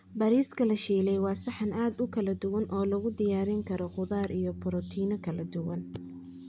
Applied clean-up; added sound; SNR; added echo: none; none; none; none.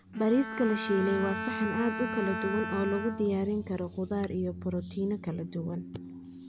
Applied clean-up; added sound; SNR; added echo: none; Bowed string instrument; 8 dB; none.